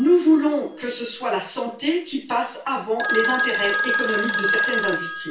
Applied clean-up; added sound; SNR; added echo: none; Telephone; 4 dB; reverberation time 0.3 s.